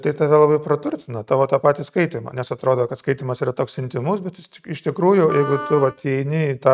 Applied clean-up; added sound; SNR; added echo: neural mask model RNNoise.